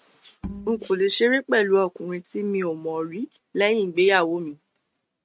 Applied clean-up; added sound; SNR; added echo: neural mask model RNNoise.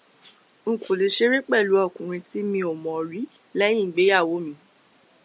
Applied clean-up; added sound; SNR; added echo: none; none; none; none.